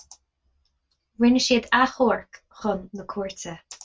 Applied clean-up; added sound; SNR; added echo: none; none; none; none.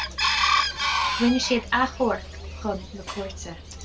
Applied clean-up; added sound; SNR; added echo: none; Chicken, rooster; 0 dB; none.